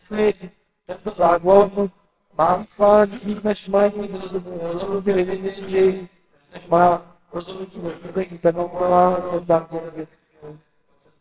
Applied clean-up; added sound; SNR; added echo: neural separator model SepFormer WHAMR!.